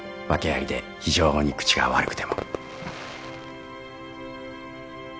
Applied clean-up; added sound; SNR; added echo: none; Fireworks; 10 dB; none.